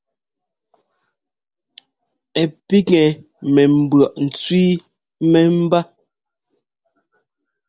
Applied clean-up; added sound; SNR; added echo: none; none; none; none.